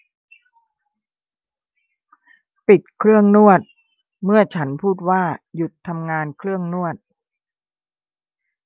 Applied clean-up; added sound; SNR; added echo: none; none; none; none.